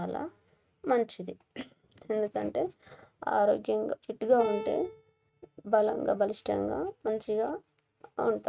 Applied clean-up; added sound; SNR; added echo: neural mask model RNNoise.